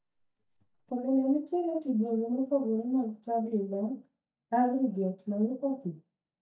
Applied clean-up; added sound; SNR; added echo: neural mask model DeepFilterNet 3.